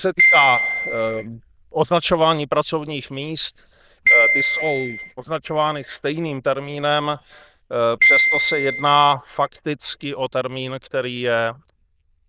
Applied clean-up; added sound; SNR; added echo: neural diffusion model UNIVERSE++.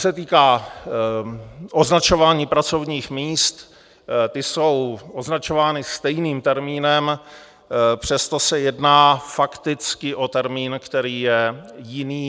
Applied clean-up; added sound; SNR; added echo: none; none; none; none.